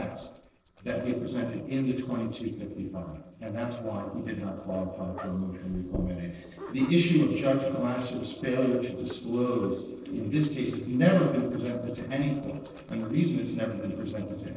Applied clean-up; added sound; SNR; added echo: neural separator model SepFormer DNS4.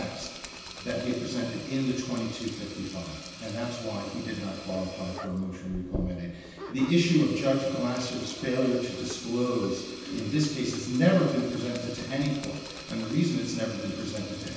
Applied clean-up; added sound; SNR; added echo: none; Sink (filling or washing); 13 dB; reverberation time 1.2 s.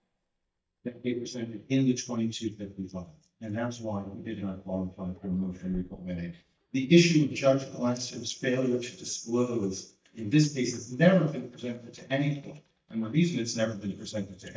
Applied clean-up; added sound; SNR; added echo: neural mask model DeepFilterNet 3.